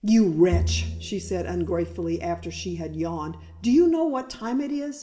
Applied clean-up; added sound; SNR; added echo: none; Bowed string instrument; 8 dB; reverberation time 2.5 s.